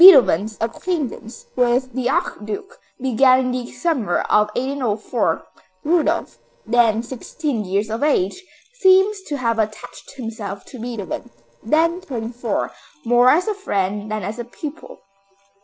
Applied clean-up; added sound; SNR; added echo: neural separator model SepFormer DNS4.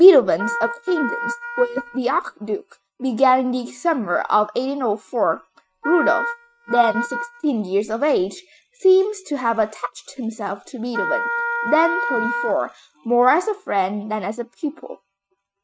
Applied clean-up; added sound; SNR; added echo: neural mask model RNNoise.